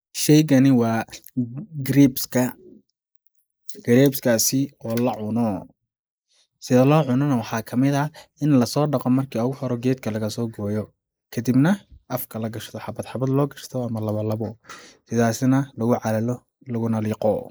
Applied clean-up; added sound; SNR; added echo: neural mask model Resemble Enhance denoiser.